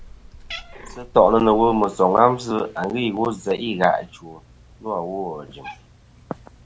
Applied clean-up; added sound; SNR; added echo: none; Cat; 20 dB; none.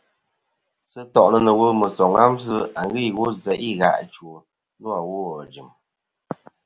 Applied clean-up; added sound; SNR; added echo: none; none; none; none.